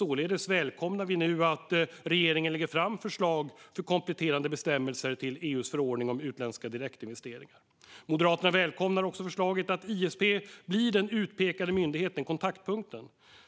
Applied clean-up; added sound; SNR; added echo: none; none; none; none.